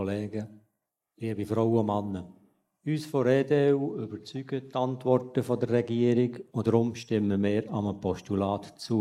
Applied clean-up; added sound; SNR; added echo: neural mask model Resemble Enhance denoiser.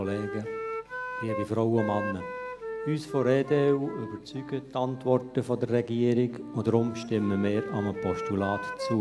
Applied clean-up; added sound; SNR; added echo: none; Wind instrument, woodwind instrument; 9 dB; none.